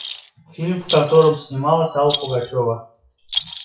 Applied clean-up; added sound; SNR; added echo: classical method WPE with log-MMSE.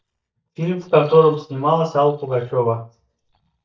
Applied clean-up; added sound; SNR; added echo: neural mask model DeepFilterNet 3.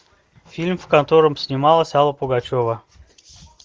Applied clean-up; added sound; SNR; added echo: none; none; none; none.